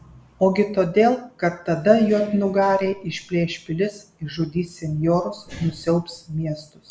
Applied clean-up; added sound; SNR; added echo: none; none; none; none.